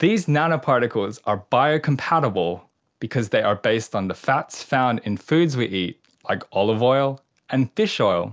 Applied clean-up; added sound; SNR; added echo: none; none; none; none.